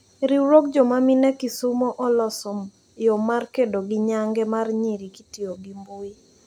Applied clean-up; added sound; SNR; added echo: none; none; none; none.